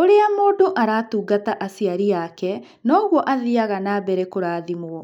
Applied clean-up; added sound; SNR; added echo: none; none; none; none.